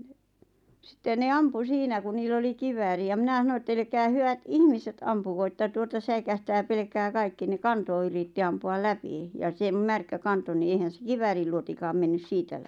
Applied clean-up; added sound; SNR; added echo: none; none; none; none.